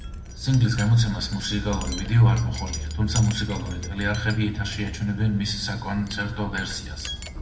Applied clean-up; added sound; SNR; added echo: none; Wind chime; 8 dB; reverberation time 1.0 s.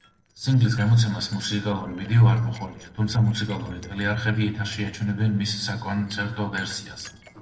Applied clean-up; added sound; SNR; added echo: neural separator model SepFormer DNS4.